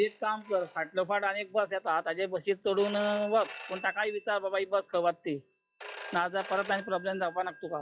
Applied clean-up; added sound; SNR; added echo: classical method log-MMSE.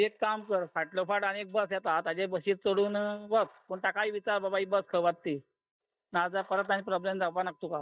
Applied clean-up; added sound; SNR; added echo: neural mask model DeepFilterNet 3.